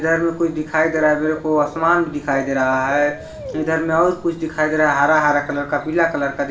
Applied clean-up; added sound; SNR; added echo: none; Cricket / Bird; 18 dB; reverberation time 0.5 s.